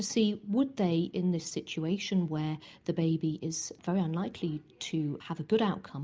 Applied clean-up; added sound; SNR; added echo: none; none; none; none.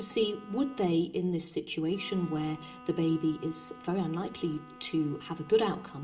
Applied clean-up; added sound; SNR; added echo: none; Bowed string instrument; 19 dB; reverberation time 0.8 s.